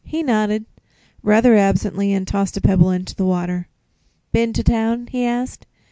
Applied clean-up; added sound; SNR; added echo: none; none; none; none.